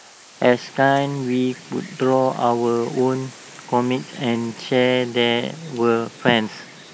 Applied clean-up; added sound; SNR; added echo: neural mask model Resemble Enhance denoiser.